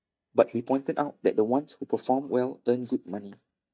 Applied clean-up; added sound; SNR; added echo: neural mask model DeepFilterNet 3.